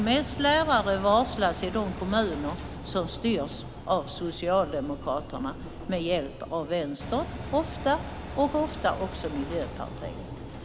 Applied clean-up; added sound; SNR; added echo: none; Engine; 10 dB; none.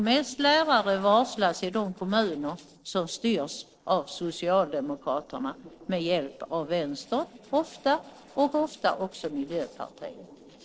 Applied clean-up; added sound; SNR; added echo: neural separator model SepFormer DNS4.